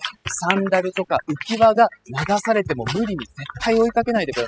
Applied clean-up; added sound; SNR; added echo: classical method spectral subtraction.